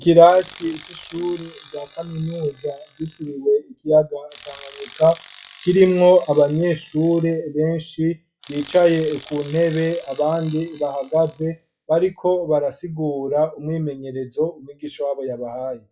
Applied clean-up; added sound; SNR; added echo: classical method log-MMSE.